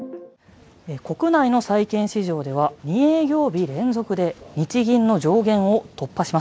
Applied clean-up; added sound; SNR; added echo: none; none; none; none.